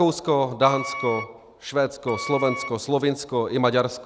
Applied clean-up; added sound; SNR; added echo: none; Wind instrument, woodwind instrument; 11 dB; none.